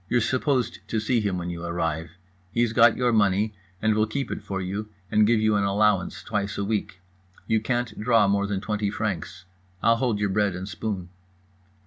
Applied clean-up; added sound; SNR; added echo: none; none; none; none.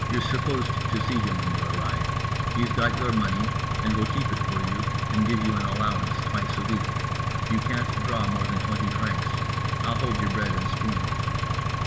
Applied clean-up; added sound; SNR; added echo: none; Engine; -4 dB; reverberation time 1.7 s.